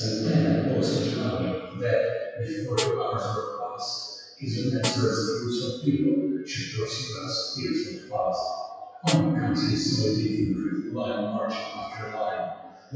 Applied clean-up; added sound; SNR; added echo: classical method WPE with log-MMSE.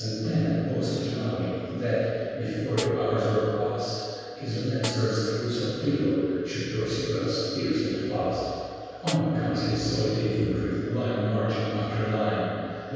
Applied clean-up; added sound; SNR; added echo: none; Snare drum; 14 dB; reverberation time 2.2 s.